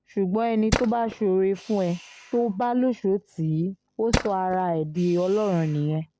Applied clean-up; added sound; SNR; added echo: none; Tools; 9 dB; none.